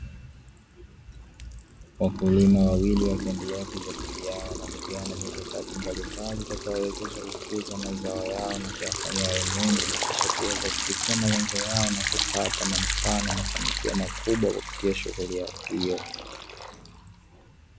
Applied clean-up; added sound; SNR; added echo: none; Liquid; 4 dB; none.